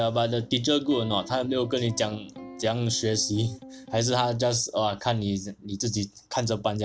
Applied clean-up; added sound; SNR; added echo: none; Electric guitar; 17 dB; none.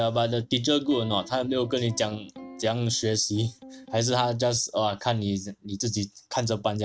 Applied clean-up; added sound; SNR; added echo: neural mask model RNNoise.